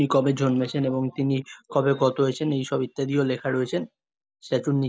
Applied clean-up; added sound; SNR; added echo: none; none; none; none.